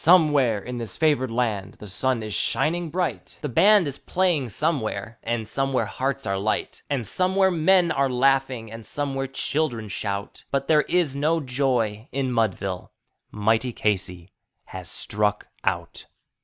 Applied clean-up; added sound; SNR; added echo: none; none; none; none.